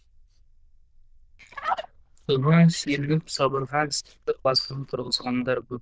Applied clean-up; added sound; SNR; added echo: neural diffusion model UNIVERSE++.